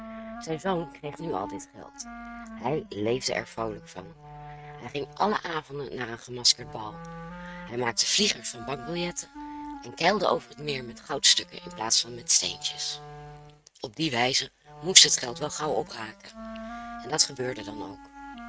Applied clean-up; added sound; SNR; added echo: neural mask model RNNoise.